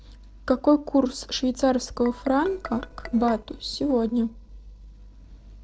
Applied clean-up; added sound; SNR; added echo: neural separator model SepFormer DNS4.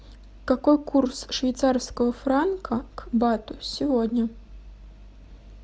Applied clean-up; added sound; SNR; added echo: none; none; none; none.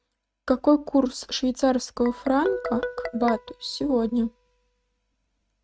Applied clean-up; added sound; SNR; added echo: neural mask model RNNoise.